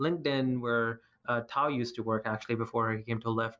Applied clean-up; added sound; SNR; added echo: none; none; none; none.